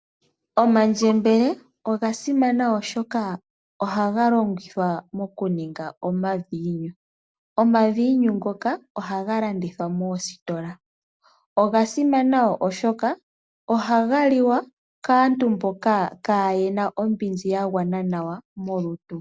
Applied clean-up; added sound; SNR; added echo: none; none; none; none.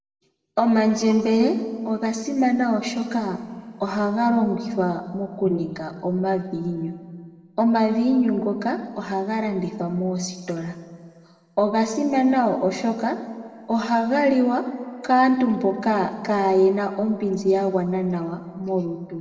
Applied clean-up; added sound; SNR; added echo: none; Brass instrument; 9 dB; reverberation time 1.4 s.